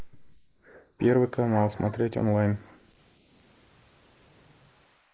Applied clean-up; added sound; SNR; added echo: neural mask model Resemble Enhance denoiser.